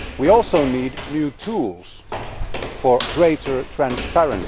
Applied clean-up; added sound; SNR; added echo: none; Walk, footsteps; 10 dB; none.